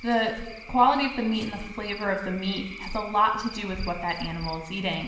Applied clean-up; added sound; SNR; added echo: none; Cricket / Frog; 14 dB; reverberation time 1.0 s.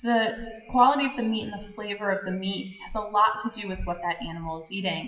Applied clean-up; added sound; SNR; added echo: classical method WPE with log-MMSE.